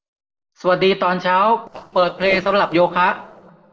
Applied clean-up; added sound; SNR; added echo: neural separator model SepFormer DNS4.